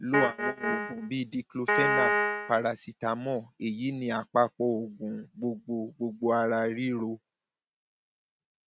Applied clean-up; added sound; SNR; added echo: neural mask model RNNoise.